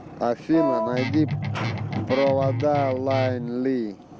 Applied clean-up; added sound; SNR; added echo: none; Wind instrument, woodwind instrument + Guitar; 3 dB; none.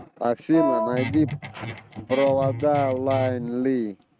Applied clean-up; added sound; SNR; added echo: neural mask model RNNoise.